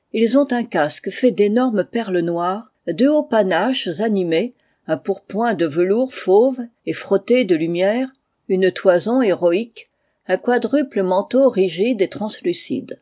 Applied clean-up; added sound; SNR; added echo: none; none; none; none.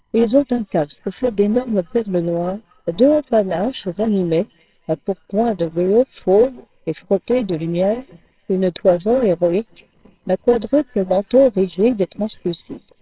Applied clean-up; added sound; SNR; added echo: neural separator model SepFormer WHAMR!.